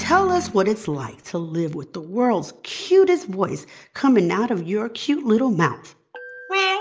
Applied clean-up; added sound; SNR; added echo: none; none; none; none.